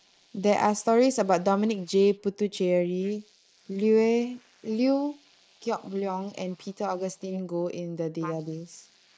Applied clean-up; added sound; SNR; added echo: neural mask model Resemble Enhance denoiser.